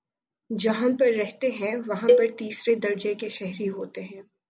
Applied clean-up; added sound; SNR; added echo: none; Cowbell; -1 dB; none.